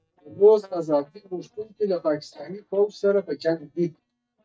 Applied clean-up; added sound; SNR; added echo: neural mask model DeepFilterNet 3.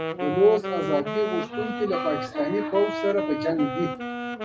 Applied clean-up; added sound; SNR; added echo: none; Wind instrument, woodwind instrument; 5 dB; none.